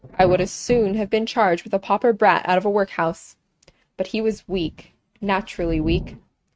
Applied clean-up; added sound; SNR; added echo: neural mask model RNNoise.